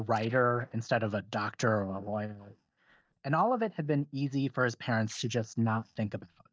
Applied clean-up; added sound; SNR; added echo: neural mask model DeepFilterNet 3.